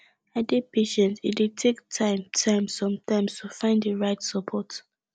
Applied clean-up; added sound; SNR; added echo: none; none; none; none.